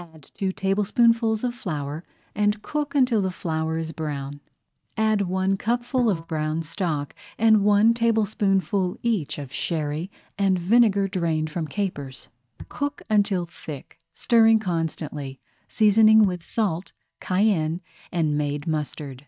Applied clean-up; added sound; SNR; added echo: neural mask model DeepFilterNet 3.